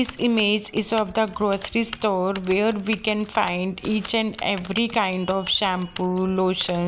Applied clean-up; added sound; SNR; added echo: none; Typing; 18 dB; none.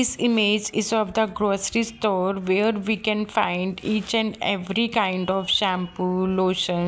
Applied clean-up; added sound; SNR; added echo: none; none; none; none.